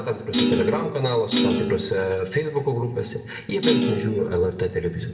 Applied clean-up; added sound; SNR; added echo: none; Thump, thud; 0 dB; reverberation time 1.6 s.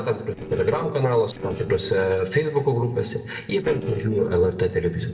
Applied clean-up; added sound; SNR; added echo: neural separator model SepFormer DNS4.